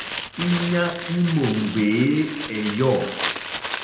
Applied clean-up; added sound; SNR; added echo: none; Crumpling, crinkling; 5 dB; reverberation time 0.8 s.